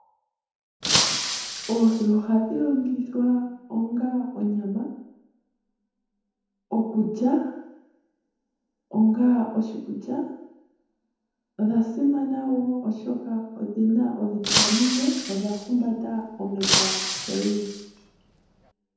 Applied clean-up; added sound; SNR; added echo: none; Shatter; 2 dB; reverberation time 0.9 s.